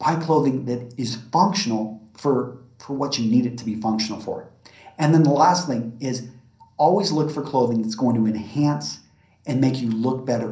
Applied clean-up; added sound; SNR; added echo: none; none; none; reverberation time 0.6 s.